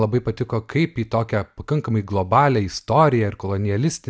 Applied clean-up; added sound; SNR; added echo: none; none; none; none.